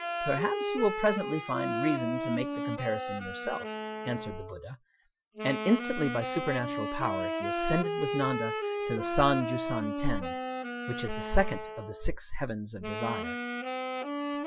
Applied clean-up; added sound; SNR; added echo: classical method Wiener filter.